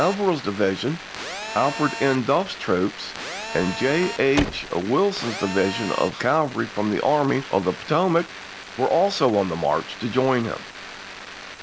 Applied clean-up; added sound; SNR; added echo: none; Telephone + Car; 11 dB; none.